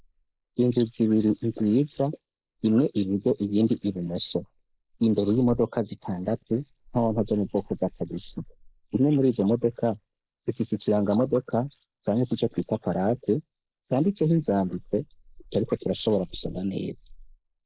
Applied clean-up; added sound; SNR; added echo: neural mask model Resemble Enhance denoiser.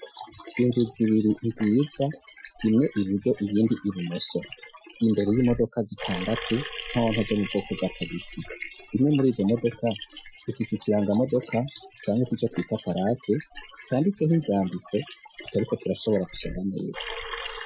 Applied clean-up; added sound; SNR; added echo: classical method Wiener filter.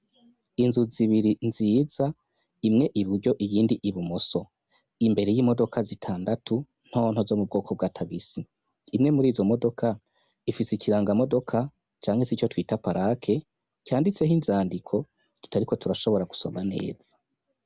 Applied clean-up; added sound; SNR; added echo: none; none; none; none.